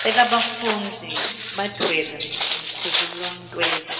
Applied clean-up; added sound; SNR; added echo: none; Walk, footsteps; 1 dB; reverberation time 2.2 s.